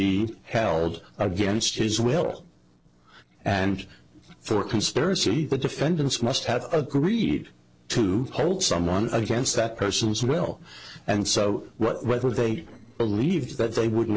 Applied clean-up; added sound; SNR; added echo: neural separator model SepFormer DNS4.